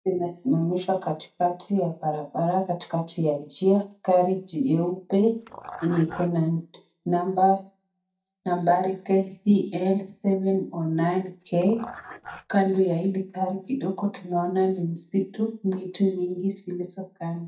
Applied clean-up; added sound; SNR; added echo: neural mask model DeepFilterNet 3.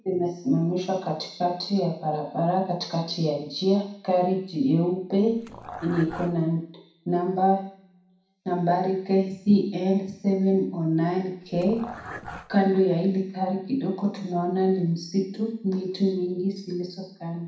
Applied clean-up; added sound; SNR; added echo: none; Dog; 14 dB; reverberation time 0.6 s.